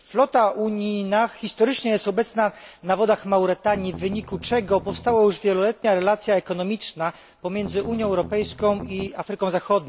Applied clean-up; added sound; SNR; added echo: none; Strum; 14 dB; none.